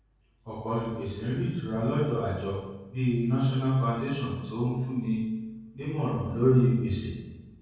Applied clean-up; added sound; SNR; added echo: none; none; none; reverberation time 1.3 s.